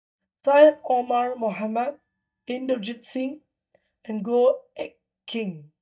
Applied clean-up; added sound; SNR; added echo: neural mask model DeepFilterNet 3.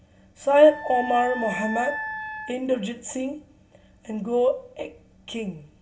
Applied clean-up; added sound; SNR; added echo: none; Wind instrument, woodwind instrument; 9 dB; reverberation time 0.2 s.